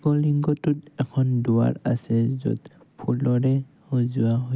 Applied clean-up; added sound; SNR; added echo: none; none; none; none.